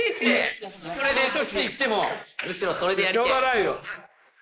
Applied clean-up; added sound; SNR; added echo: neural mask model Resemble Enhance denoiser.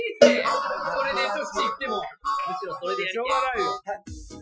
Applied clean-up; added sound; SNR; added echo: classical method Wiener filter.